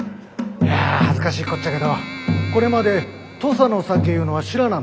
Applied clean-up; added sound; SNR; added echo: none; Keyboard (musical); 15 dB; none.